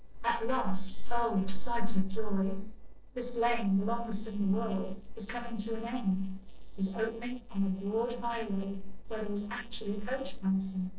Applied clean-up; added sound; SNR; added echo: neural separator model SepFormer DNS4.